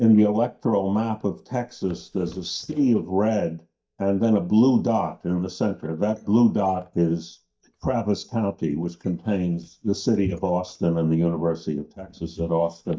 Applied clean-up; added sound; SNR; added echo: neural mask model DeepFilterNet 3.